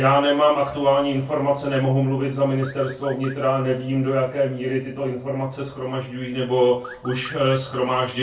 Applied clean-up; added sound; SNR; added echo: none; Car; 18 dB; reverberation time 0.3 s.